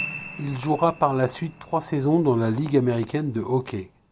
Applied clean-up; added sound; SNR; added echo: none; Piano; 17 dB; none.